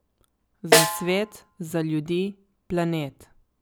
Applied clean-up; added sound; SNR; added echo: none; Snare drum; -3 dB; none.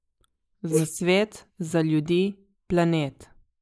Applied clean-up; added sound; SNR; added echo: neural mask model Resemble Enhance denoiser.